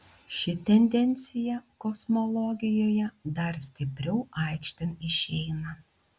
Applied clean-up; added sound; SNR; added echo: none; none; none; none.